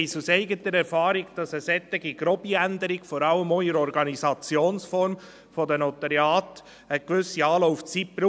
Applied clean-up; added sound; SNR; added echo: none; none; none; none.